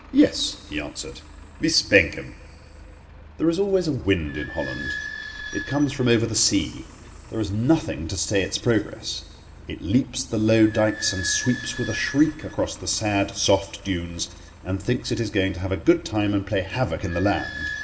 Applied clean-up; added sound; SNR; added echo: none; Squeak / Idling; 14 dB; reverberation time 2.8 s.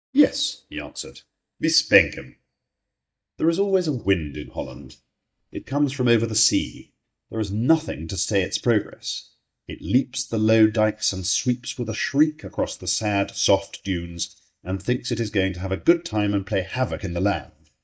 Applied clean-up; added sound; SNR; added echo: neural mask model DeepFilterNet 3.